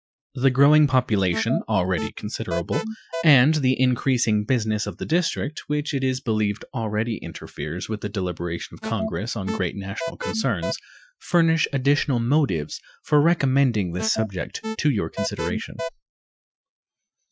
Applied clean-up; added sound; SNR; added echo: classical method Wiener filter.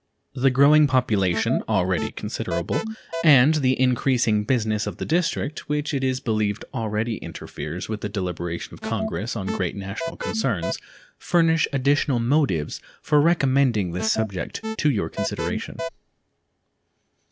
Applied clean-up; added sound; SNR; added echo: none; Alarm; 8 dB; none.